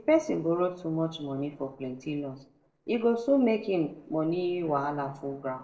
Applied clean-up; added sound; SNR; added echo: neural separator model SepFormer DNS4.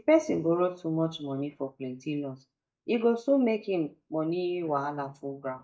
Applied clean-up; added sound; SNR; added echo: neural mask model DeepFilterNet 3.